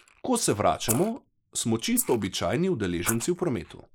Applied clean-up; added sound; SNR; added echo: neural mask model Resemble Enhance denoiser.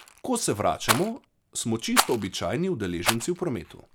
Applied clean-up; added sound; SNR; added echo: none; Rattle; 3 dB; none.